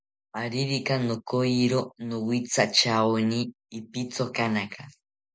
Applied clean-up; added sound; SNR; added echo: none; none; none; none.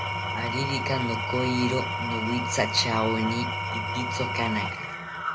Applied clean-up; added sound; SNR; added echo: none; Engine / Tools; 0 dB; none.